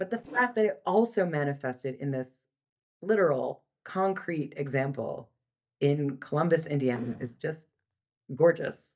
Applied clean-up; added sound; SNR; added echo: neural mask model DeepFilterNet 3.